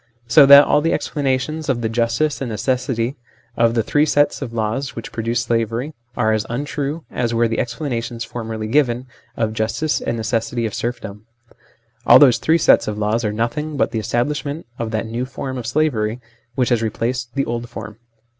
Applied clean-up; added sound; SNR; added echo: none; none; none; none.